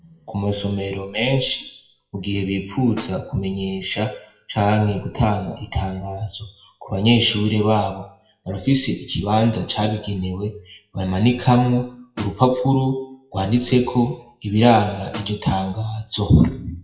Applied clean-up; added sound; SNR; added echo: classical method WPE with log-MMSE.